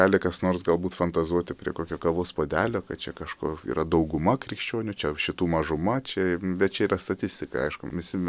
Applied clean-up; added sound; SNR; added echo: none; none; none; none.